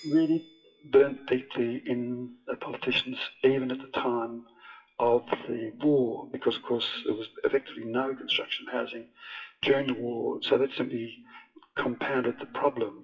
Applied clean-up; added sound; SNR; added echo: classical method WPE with log-MMSE.